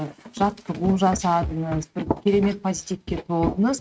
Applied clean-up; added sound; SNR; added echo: neural mask model RNNoise.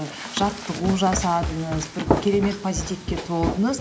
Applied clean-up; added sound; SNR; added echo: none; Run; 4 dB; none.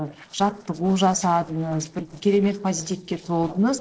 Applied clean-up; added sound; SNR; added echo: neural separator model SepFormer DNS4.